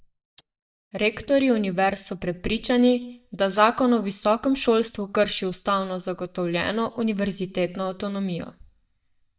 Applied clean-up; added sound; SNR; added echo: neural mask model DeepFilterNet 3.